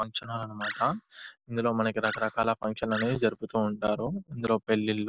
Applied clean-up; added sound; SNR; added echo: neural mask model Resemble Enhance denoiser.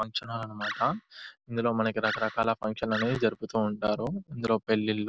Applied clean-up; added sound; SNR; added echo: none; Animal; 10 dB; none.